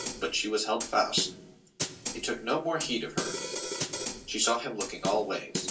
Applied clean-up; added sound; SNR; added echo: none; Snare drum; 6 dB; reverberation time 0.2 s.